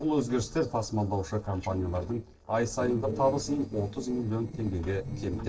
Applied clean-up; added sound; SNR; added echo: neural separator model SepFormer DNS4.